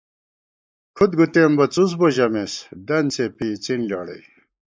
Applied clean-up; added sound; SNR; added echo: neural mask model Resemble Enhance denoiser.